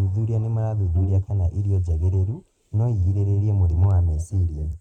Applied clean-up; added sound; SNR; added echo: neural mask model Resemble Enhance denoiser.